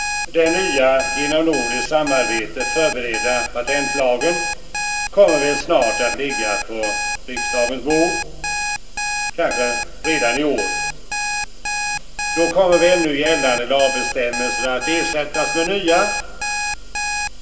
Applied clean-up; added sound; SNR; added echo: none; Alarm; 3 dB; reverberation time 0.2 s.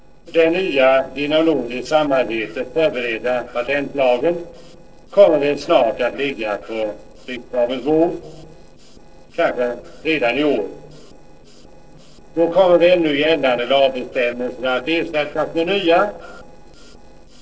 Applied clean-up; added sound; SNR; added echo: neural separator model SepFormer DNS4.